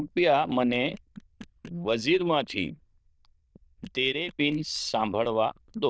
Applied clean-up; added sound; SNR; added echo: neural diffusion model UNIVERSE++.